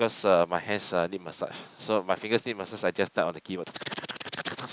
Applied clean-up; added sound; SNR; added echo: none; none; none; none.